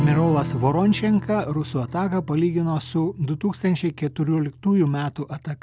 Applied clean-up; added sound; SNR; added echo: none; Strum; 11 dB; none.